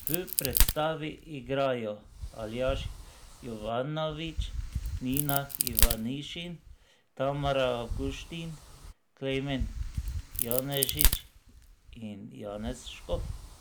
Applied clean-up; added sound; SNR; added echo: none; Crack; -2 dB; none.